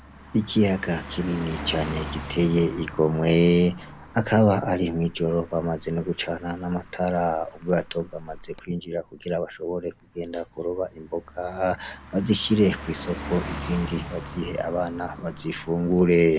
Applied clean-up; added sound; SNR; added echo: none; Car passing by; 14 dB; none.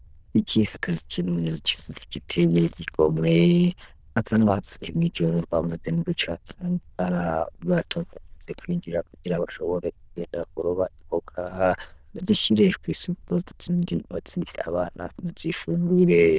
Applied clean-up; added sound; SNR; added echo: neural diffusion model UNIVERSE++.